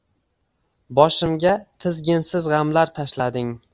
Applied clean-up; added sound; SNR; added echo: none; none; none; none.